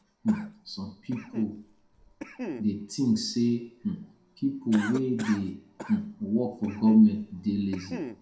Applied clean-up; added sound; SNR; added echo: none; Cough; 15 dB; reverberation time 0.5 s.